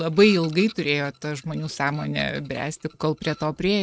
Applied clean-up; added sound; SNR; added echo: neural mask model RNNoise.